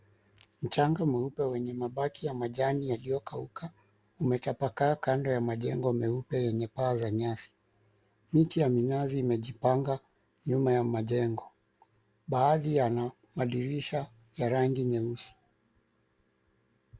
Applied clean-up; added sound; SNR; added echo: none; none; none; none.